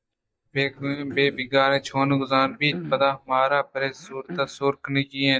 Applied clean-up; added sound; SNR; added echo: neural mask model DeepFilterNet 3.